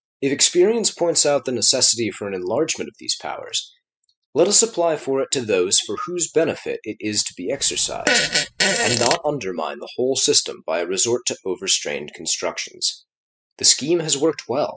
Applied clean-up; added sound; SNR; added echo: classical method spectral subtraction.